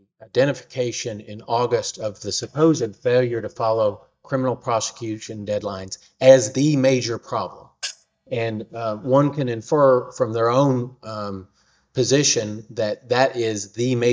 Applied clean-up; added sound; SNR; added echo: neural mask model DeepFilterNet 3.